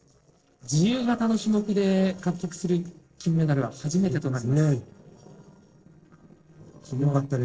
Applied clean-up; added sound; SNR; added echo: neural separator model SepFormer DNS4.